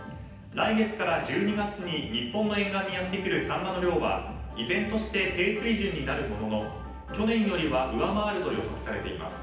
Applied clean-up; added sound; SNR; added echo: none; none; none; reverberation time 0.9 s.